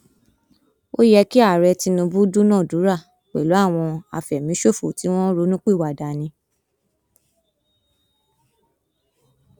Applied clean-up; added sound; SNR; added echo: none; none; none; none.